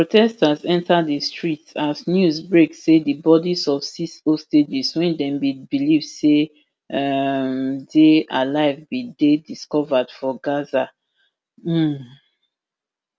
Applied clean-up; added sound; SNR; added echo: none; none; none; none.